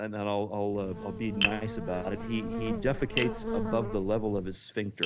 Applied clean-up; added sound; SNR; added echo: none; Buzz + Tap; 3 dB; none.